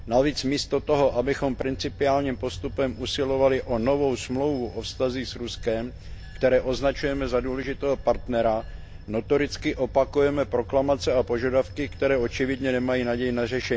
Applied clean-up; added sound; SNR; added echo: none; Bell / Train; 13 dB; none.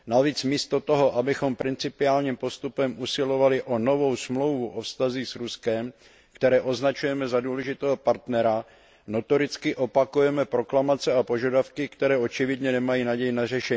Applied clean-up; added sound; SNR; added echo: none; none; none; none.